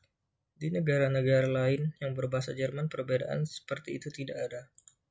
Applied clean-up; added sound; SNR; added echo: none; none; none; none.